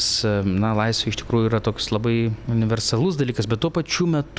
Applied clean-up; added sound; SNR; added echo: none; none; none; none.